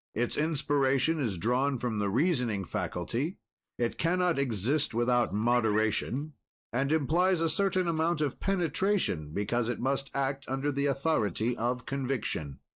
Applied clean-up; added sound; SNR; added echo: neural mask model Resemble Enhance denoiser.